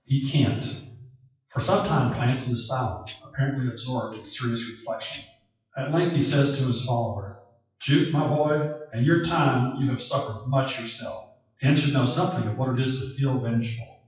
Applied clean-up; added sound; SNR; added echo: classical method WPE with log-MMSE.